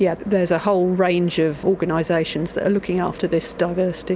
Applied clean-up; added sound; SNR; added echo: none; none; none; none.